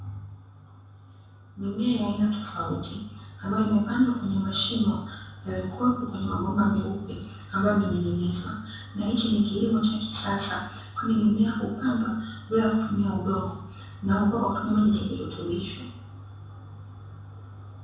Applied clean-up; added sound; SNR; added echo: none; none; none; reverberation time 0.7 s.